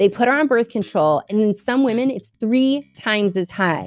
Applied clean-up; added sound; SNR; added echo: neural mask model DeepFilterNet 3.